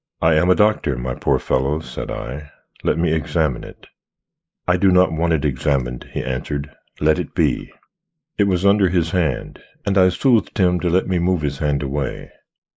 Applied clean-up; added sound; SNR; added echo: neural mask model Resemble Enhance denoiser.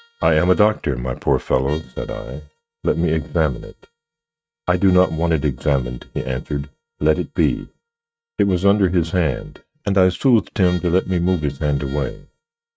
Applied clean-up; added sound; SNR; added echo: neural mask model RNNoise.